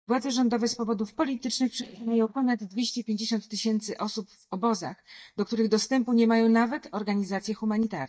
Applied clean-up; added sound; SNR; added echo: neural mask model DeepFilterNet 3.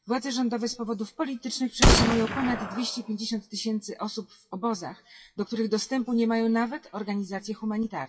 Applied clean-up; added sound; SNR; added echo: classical method WPE with log-MMSE.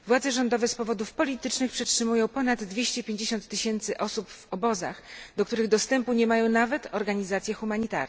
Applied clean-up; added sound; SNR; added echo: none; none; none; none.